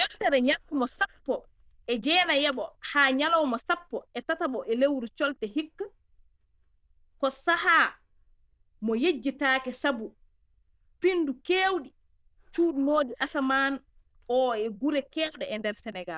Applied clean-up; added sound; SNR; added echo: neural diffusion model UNIVERSE++.